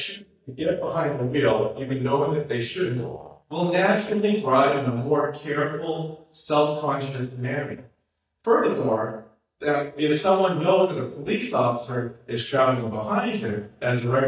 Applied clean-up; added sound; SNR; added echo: neural mask model DeepFilterNet 3.